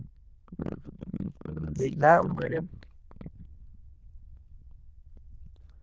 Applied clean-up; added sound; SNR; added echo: neural diffusion model UNIVERSE++.